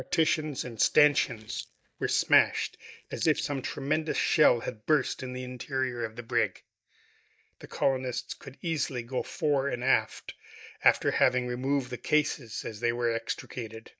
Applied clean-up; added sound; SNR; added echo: neural mask model DeepFilterNet 3.